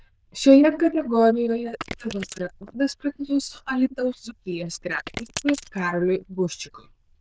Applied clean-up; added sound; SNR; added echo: neural diffusion model UNIVERSE++.